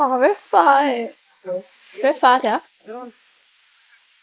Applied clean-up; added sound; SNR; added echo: neural mask model Resemble Enhance denoiser.